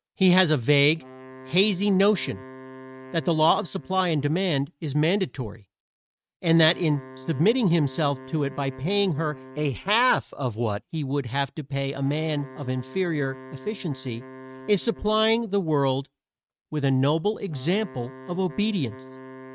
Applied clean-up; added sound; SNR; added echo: neural mask model RNNoise.